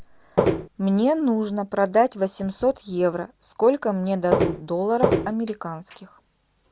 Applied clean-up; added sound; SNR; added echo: none; Walk, footsteps; -4 dB; none.